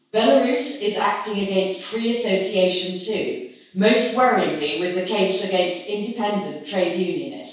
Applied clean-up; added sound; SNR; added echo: none; none; none; reverberation time 0.6 s.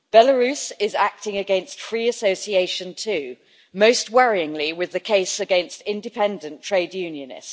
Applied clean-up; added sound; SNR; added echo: none; none; none; none.